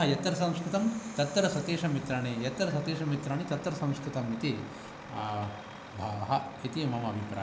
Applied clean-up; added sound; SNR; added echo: none; Truck; 14 dB; none.